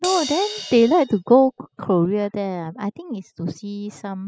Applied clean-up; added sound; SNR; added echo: classical method spectral subtraction.